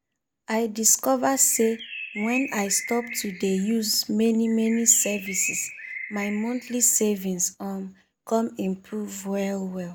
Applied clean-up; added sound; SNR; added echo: none; Bird; 12 dB; none.